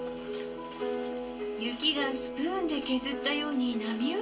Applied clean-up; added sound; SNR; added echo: none; none; none; reverberation time 0.2 s.